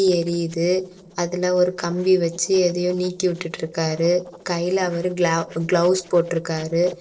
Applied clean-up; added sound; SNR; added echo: neural separator model SepFormer DNS4.